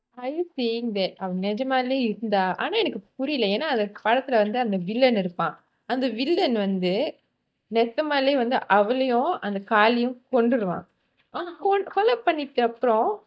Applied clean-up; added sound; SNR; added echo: neural mask model DeepFilterNet 3.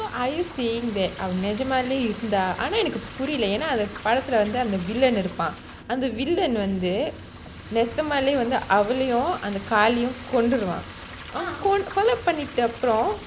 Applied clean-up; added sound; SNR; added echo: none; Frying (food); 17 dB; none.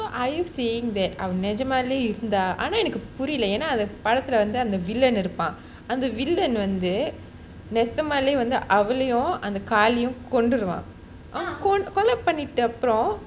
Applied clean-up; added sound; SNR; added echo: none; none; none; none.